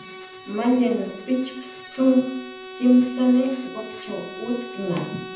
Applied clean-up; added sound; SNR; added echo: none; Bowed string instrument; 15 dB; reverberation time 0.8 s.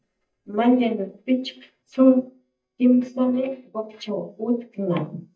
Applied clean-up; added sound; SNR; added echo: neural mask model DeepFilterNet 3.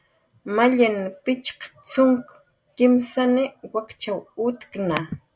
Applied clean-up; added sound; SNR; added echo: none; none; none; none.